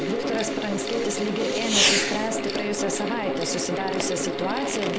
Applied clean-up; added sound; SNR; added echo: none; Fireworks + Mechanical fan; -2 dB; none.